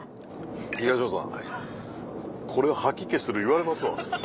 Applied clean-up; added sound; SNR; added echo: none; none; none; none.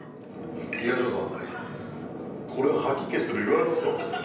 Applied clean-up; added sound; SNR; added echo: none; none; none; reverberation time 0.9 s.